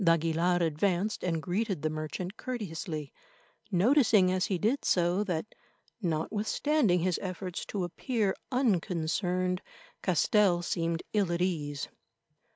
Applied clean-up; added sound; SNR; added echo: none; none; none; none.